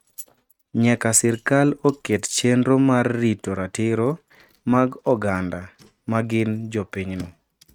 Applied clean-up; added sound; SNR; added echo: neural mask model RNNoise.